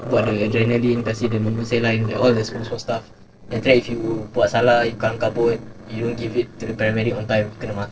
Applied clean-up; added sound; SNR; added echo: neural separator model SepFormer DNS4.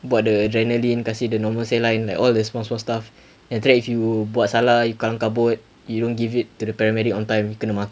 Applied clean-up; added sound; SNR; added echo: none; none; none; none.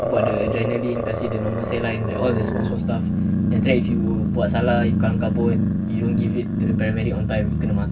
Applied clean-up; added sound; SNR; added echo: none; Growling; -3 dB; reverberation time 0.4 s.